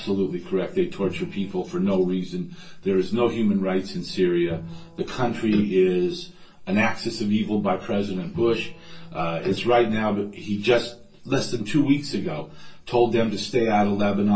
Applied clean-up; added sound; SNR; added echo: neural separator model SepFormer DNS4.